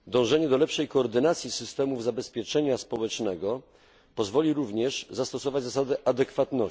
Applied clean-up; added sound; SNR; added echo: none; none; none; none.